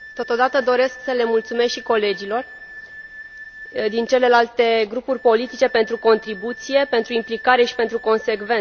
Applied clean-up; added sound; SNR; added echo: none; Wind instrument, woodwind instrument; 18 dB; none.